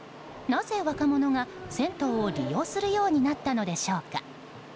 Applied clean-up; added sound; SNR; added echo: none; none; none; none.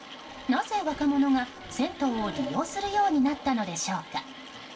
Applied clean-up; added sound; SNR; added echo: none; Mechanisms; 20 dB; reverberation time 0.2 s.